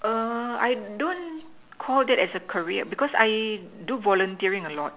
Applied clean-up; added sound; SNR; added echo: none; none; none; none.